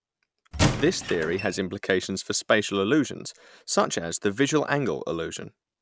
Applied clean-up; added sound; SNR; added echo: none; Squeak / Wood; 2 dB; none.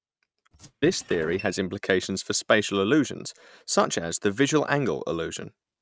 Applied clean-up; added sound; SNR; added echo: neural mask model RNNoise.